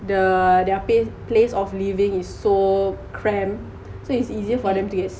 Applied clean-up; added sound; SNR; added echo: none; none; none; none.